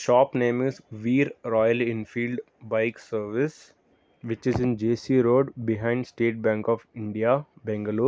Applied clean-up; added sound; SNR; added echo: none; none; none; none.